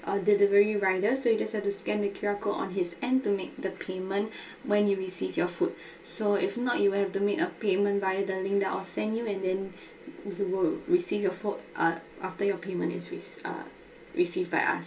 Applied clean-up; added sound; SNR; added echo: none; none; none; reverberation time 0.2 s.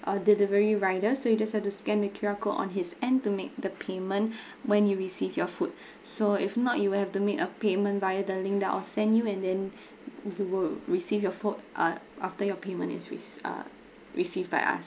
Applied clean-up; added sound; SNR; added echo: none; none; none; none.